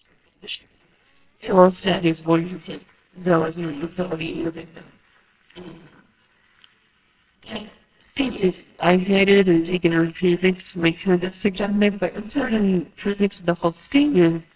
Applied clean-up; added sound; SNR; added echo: neural separator model SepFormer WHAMR!.